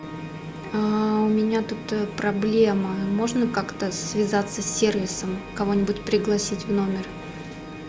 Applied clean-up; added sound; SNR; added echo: none; Organ; 16 dB; none.